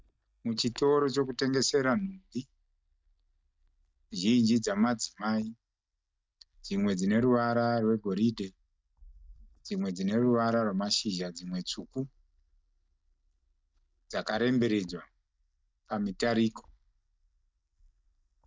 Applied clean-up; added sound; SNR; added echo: neural mask model DeepFilterNet 3.